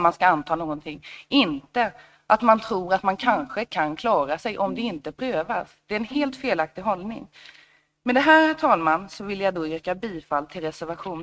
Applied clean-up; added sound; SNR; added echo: neural mask model RNNoise.